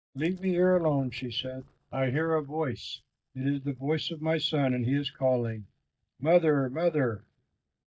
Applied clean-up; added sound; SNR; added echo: neural mask model DeepFilterNet 3.